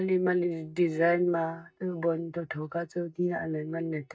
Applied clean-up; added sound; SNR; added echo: neural mask model DeepFilterNet 3.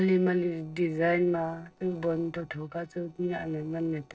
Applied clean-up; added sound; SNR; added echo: neural separator model SepFormer DNS4.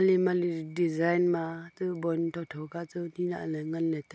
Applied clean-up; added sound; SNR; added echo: none; none; none; none.